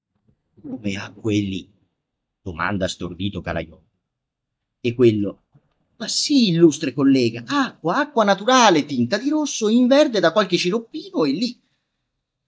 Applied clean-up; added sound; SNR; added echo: neural mask model DeepFilterNet 3.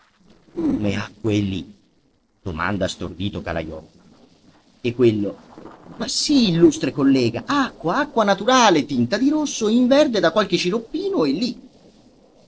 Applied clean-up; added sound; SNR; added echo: neural separator model SepFormer DNS4.